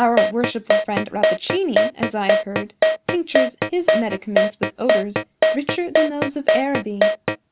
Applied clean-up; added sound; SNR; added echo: none; Keyboard (musical); -4 dB; none.